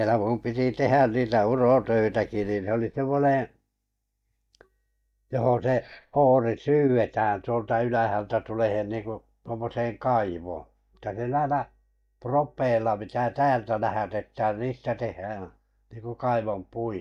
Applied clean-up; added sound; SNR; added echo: neural mask model DeepFilterNet 3.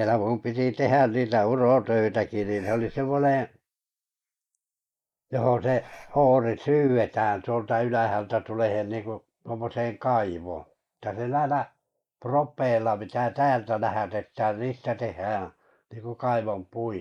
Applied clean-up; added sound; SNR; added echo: neural mask model Resemble Enhance denoiser.